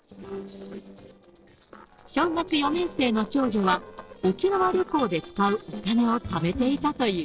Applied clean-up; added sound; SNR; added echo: neural separator model SepFormer DNS4.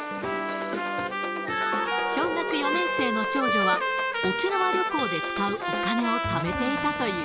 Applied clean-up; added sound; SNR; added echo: none; Trumpet; 0 dB; none.